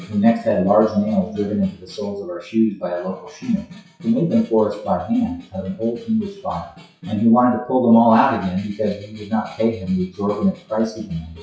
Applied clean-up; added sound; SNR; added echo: classical method WPE with log-MMSE.